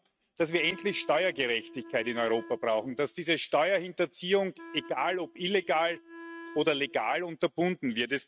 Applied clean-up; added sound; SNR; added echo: neural mask model RNNoise.